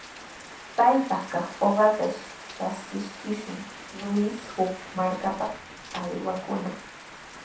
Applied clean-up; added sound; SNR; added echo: none; Rain; 14 dB; reverberation time 0.7 s.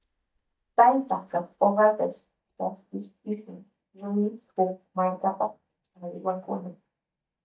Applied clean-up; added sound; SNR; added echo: neural mask model DeepFilterNet 3.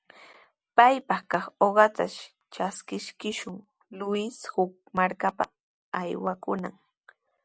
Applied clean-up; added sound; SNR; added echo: none; none; none; none.